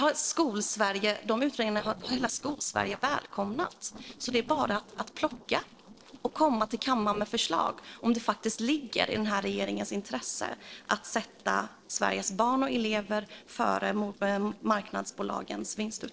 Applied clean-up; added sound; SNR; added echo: neural separator model SepFormer DNS4.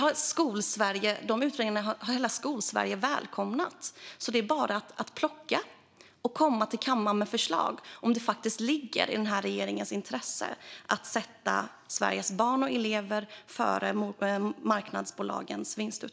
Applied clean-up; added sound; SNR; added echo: none; none; none; none.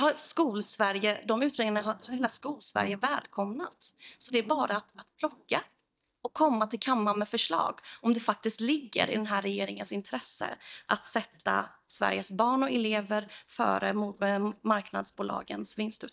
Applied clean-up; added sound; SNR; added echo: neural mask model DeepFilterNet 3.